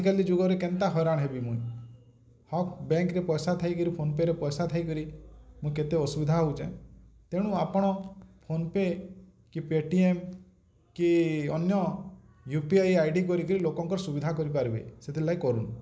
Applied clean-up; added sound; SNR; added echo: none; none; none; none.